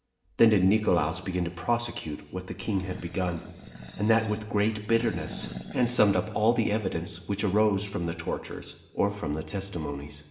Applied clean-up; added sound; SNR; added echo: none; Animal; 14 dB; reverberation time 0.9 s.